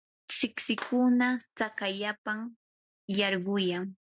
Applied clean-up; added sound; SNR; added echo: neural mask model RNNoise.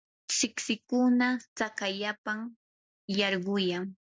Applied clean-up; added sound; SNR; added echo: none; none; none; none.